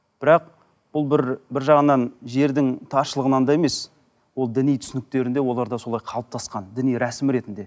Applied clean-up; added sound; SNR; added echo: none; none; none; none.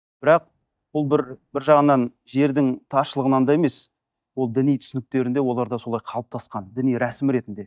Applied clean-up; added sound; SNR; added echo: neural mask model DeepFilterNet 3.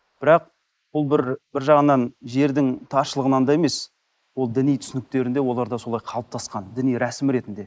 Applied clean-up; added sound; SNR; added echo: neural mask model Resemble Enhance denoiser.